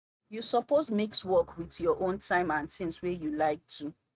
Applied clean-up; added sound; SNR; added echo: neural mask model RNNoise.